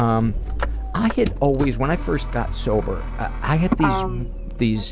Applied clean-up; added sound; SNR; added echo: none; Motor vehicle (road); 3 dB; none.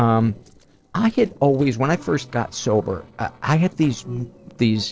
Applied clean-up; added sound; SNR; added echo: neural separator model SepFormer DNS4.